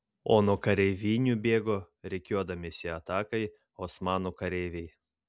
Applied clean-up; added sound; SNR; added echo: none; none; none; none.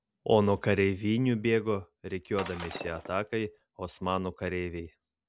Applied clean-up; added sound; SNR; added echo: none; Shatter; 14 dB; none.